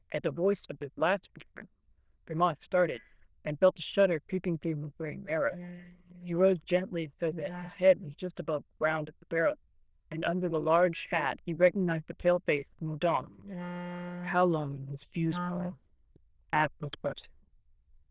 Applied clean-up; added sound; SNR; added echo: neural diffusion model UNIVERSE++.